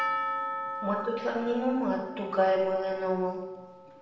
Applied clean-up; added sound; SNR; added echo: none; Percussion; 6 dB; reverberation time 0.9 s.